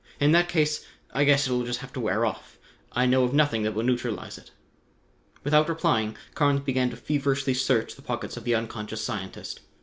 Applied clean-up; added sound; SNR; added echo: none; none; none; none.